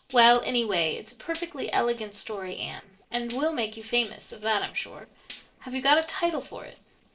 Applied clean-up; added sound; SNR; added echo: neural separator model SepFormer DNS4.